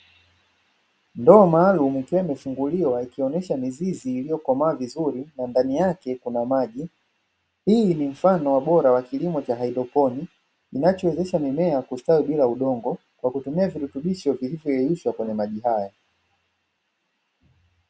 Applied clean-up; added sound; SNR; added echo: none; none; none; none.